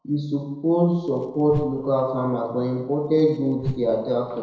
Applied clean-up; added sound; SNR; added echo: neural separator model SepFormer DNS4.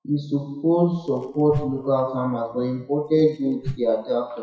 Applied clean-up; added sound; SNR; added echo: classical method WPE with log-MMSE.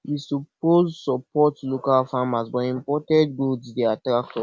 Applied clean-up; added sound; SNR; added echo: none; none; none; none.